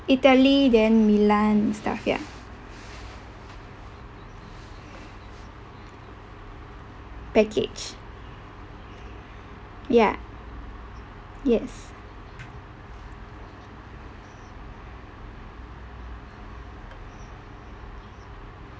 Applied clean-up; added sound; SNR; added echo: none; none; none; none.